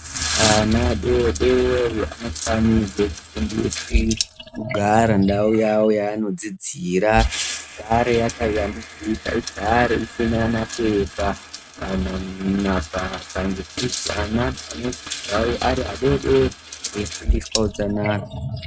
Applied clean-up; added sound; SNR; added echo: neural mask model RNNoise.